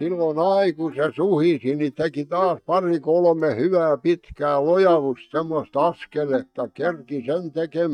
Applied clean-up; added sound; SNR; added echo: neural mask model DeepFilterNet 3.